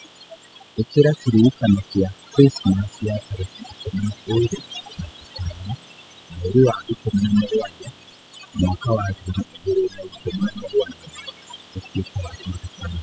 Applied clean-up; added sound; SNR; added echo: classical method spectral subtraction.